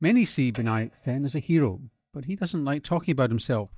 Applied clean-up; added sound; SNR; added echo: neural mask model DeepFilterNet 3.